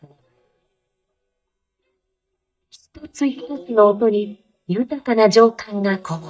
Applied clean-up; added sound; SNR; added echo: neural mask model DeepFilterNet 3.